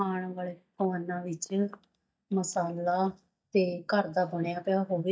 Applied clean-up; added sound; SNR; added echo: neural mask model DeepFilterNet 3.